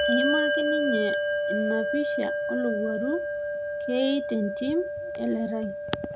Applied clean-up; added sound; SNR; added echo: none; Bell; -1 dB; none.